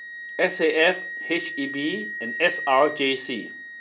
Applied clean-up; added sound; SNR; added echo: none; Wind instrument, woodwind instrument; 9 dB; none.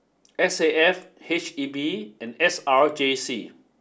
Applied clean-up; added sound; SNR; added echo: none; none; none; none.